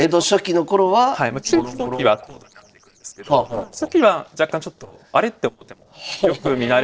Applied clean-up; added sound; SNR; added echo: neural separator model SepFormer DNS4.